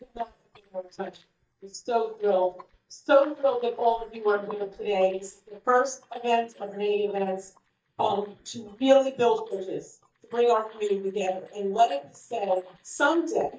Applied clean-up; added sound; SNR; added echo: neural mask model DeepFilterNet 3.